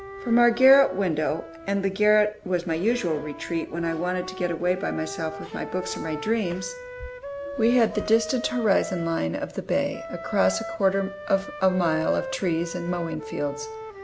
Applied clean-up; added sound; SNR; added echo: none; Wind instrument, woodwind instrument; 12 dB; none.